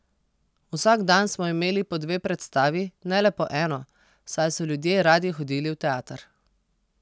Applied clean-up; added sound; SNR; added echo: none; none; none; none.